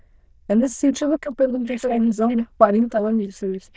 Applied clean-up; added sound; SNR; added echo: neural diffusion model UNIVERSE++.